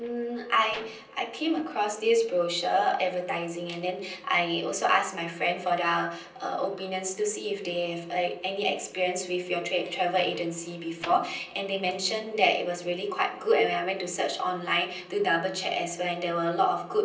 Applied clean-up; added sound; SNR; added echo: neural separator model SepFormer DNS4.